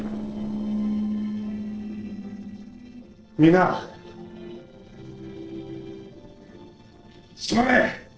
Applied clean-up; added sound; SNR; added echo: neural separator model SepFormer DNS4.